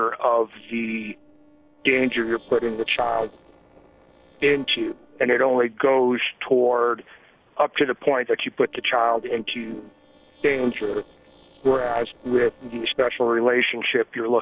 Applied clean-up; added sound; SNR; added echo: neural separator model SepFormer DNS4.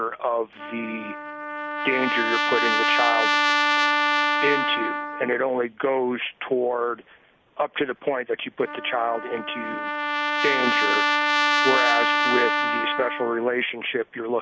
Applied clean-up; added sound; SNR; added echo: none; Trumpet; -2 dB; none.